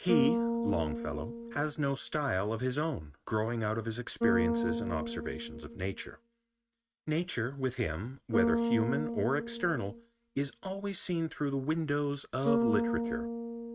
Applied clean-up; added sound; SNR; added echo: neural mask model RNNoise.